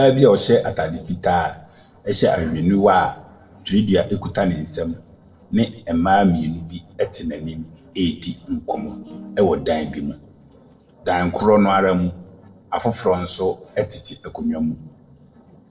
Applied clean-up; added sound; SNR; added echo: neural separator model SepFormer DNS4.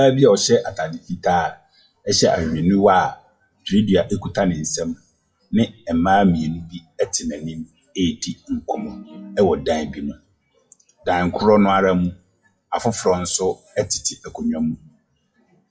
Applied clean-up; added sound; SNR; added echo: classical method WPE with log-MMSE.